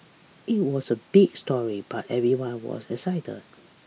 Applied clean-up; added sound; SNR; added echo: none; none; none; none.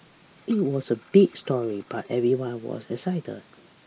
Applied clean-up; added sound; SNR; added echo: neural mask model Resemble Enhance denoiser.